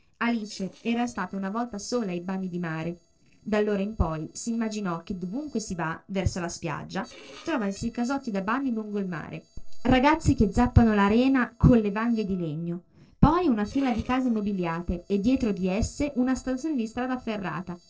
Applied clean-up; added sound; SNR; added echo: neural separator model SepFormer DNS4.